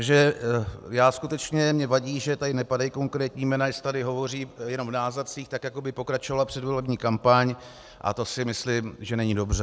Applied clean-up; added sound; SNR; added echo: none; none; none; none.